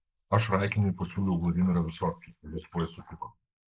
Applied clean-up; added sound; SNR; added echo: neural mask model Resemble Enhance denoiser.